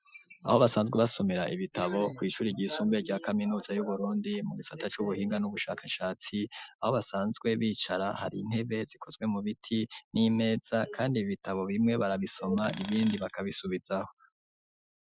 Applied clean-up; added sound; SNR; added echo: classical method Wiener filter.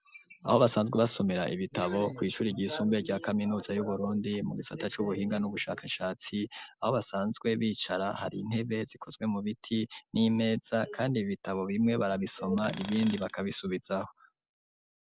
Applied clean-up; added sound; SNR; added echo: none; Tools; 15 dB; none.